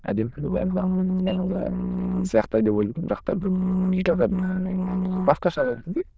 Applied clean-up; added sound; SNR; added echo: neural diffusion model UNIVERSE++.